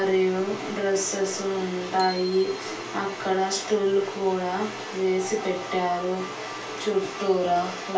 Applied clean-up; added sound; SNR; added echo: none; Bicycle bell; 19 dB; reverberation time 0.2 s.